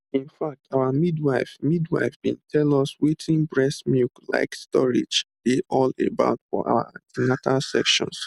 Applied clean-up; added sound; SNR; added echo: none; none; none; none.